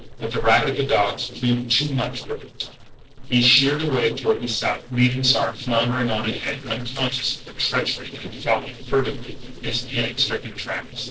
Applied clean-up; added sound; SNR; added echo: neural separator model SepFormer DNS4.